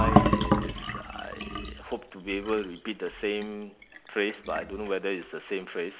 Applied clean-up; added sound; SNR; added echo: none; Fill (with liquid); -3 dB; none.